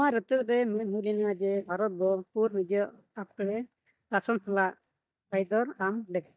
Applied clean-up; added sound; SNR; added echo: neural mask model DeepFilterNet 3.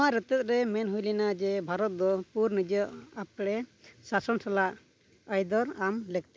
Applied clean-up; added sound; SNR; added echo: none; none; none; none.